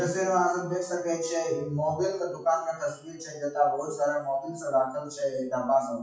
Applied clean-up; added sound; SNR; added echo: classical method WPE with log-MMSE.